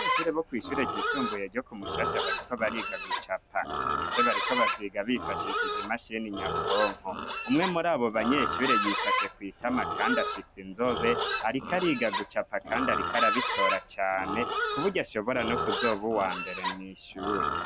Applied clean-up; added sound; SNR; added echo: none; Livestock, farm animals, working animals; 0 dB; none.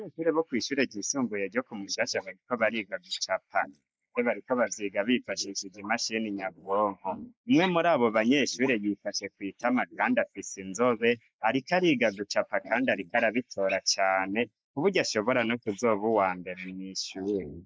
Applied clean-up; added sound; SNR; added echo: neural mask model Resemble Enhance denoiser.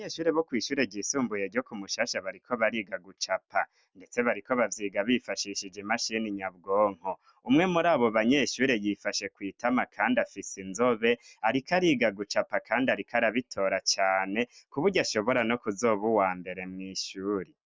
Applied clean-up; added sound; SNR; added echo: none; none; none; none.